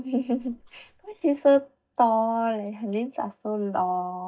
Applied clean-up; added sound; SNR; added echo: neural mask model DeepFilterNet 3.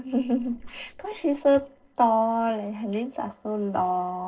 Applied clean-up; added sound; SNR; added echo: neural separator model SepFormer DNS4.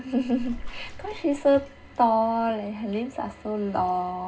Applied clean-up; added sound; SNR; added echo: none; Bathtub (filling or washing) / Water / Splash, splatter; 13 dB; reverberation time 0.2 s.